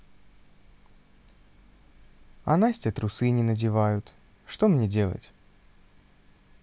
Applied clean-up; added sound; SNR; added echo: none; none; none; none.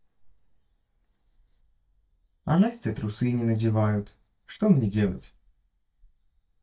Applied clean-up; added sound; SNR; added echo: neural mask model DeepFilterNet 3.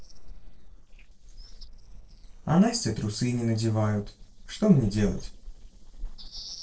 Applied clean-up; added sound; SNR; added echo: neural separator model SepFormer DNS4.